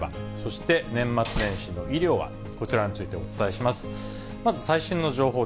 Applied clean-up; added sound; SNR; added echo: none; Slam; 7 dB; none.